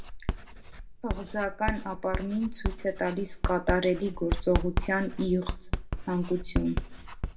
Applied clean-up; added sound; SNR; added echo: none; Writing; 2 dB; reverberation time 0.3 s.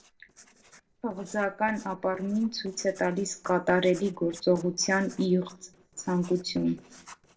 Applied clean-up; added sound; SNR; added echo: neural separator model SepFormer DNS4.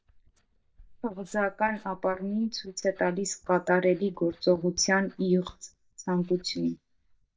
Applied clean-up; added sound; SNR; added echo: neural mask model DeepFilterNet 3.